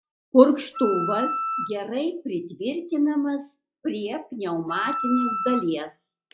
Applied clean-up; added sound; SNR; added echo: classical method log-MMSE.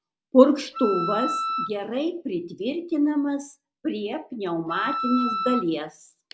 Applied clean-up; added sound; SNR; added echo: none; Wind instrument, woodwind instrument; 4 dB; none.